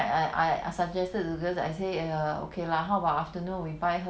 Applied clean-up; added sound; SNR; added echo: none; none; none; none.